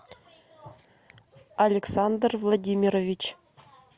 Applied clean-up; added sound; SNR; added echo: none; none; none; none.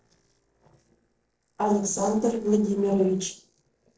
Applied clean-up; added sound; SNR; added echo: neural separator model SepFormer DNS4.